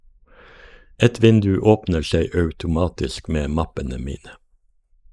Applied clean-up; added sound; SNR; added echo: neural mask model Resemble Enhance denoiser.